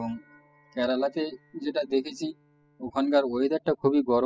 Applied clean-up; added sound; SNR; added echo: classical method spectral subtraction.